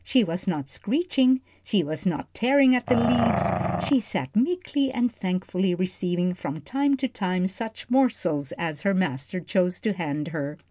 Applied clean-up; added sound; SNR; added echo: none; Growling; 1 dB; none.